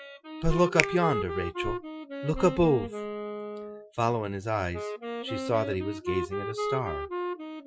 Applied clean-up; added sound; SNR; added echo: classical method Wiener filter.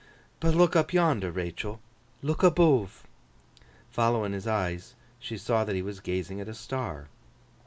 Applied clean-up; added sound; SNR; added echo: none; none; none; none.